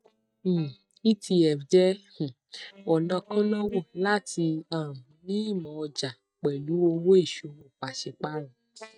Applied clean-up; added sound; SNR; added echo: neural mask model DeepFilterNet 3.